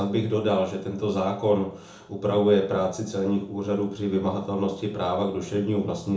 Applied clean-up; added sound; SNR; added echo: none; none; none; reverberation time 0.7 s.